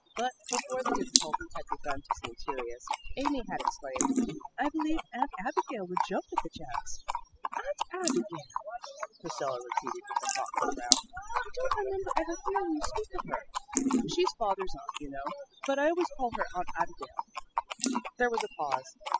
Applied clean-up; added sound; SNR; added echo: classical method spectral subtraction.